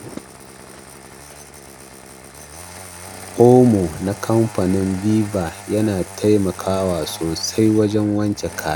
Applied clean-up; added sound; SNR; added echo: none; Engine starting; 17 dB; none.